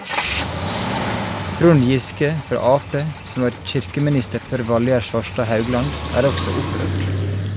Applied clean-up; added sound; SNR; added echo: none; Car; 5 dB; none.